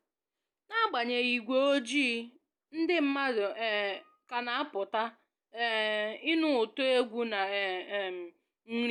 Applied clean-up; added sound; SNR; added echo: none; none; none; none.